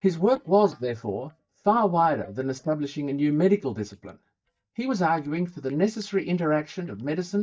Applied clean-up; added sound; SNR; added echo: neural mask model DeepFilterNet 3.